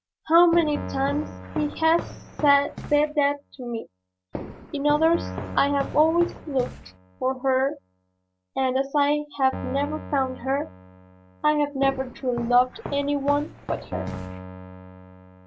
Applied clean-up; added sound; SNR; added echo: none; Keyboard (musical) + Walk, footsteps; 12 dB; none.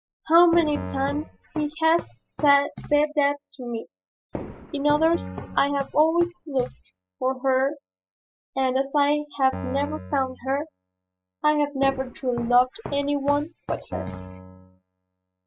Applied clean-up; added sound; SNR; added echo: classical method spectral subtraction.